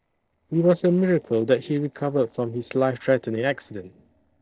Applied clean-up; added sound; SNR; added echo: neural separator model SepFormer DNS4.